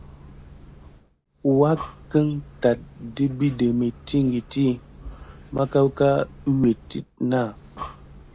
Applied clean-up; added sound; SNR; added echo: none; Breathing; 19 dB; none.